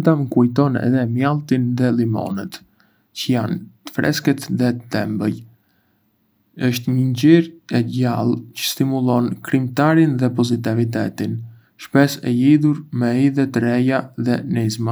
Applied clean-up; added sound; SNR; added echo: none; none; none; none.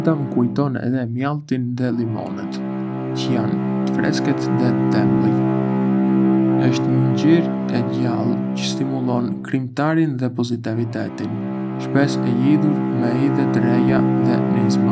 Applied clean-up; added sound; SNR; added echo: none; Bowed string instrument; -1 dB; none.